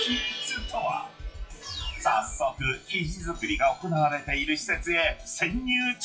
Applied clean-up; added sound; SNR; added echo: classical method WPE with log-MMSE.